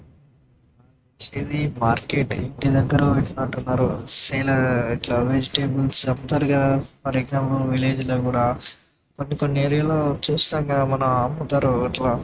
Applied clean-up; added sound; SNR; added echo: neural mask model RNNoise.